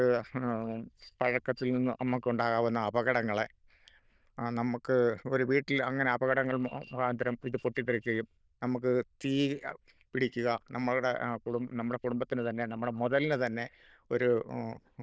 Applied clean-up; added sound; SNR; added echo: neural diffusion model UNIVERSE++.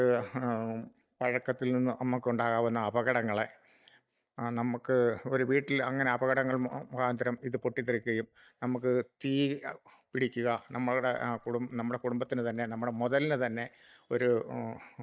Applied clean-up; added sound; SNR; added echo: neural mask model DeepFilterNet 3.